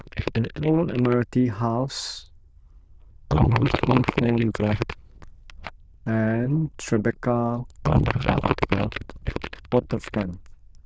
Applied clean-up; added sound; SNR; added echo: neural diffusion model UNIVERSE++.